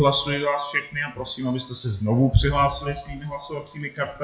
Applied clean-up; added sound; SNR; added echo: classical method WPE with log-MMSE.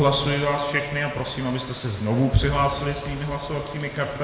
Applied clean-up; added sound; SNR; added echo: none; Rain; 20 dB; reverberation time 2.0 s.